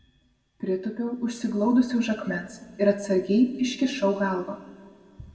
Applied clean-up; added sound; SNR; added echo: none; none; none; reverberation time 1.3 s.